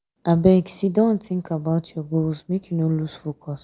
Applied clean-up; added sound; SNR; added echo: none; none; none; none.